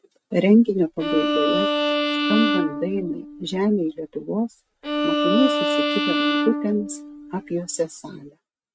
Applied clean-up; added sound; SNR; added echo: neural mask model RNNoise.